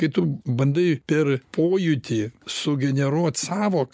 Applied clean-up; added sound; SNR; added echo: none; none; none; none.